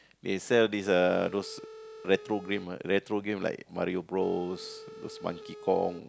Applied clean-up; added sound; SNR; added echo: none; Telephone; 16 dB; none.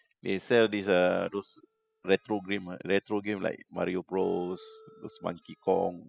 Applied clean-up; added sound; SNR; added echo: classical method spectral subtraction.